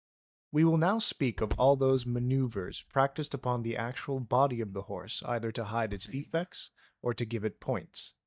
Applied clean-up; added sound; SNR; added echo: neural mask model DeepFilterNet 3.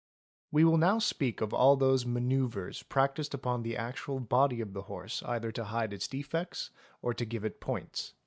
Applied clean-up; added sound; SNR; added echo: none; none; none; none.